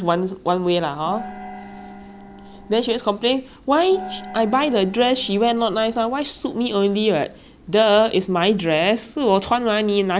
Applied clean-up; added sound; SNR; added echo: none; Gong; 16 dB; none.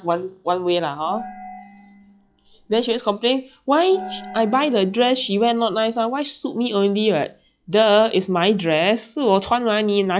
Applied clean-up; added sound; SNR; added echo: classical method log-MMSE.